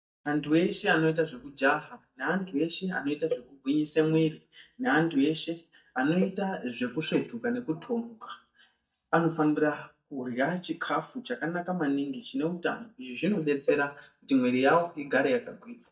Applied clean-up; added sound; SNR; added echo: neural mask model DeepFilterNet 3.